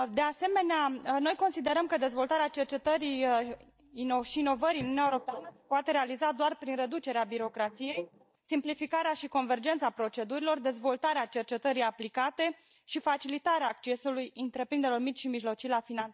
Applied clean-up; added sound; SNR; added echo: neural mask model DeepFilterNet 3.